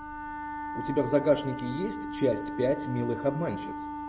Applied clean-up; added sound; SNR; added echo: none; Wind instrument, woodwind instrument; 6 dB; none.